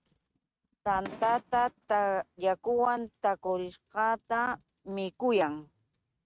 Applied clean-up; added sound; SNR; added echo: neural mask model RNNoise.